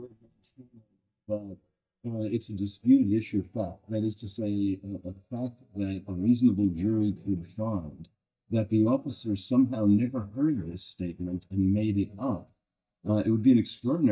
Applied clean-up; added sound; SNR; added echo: neural mask model DeepFilterNet 3.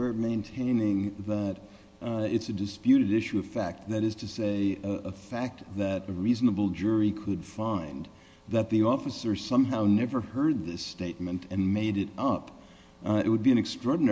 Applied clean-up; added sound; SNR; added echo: none; none; none; none.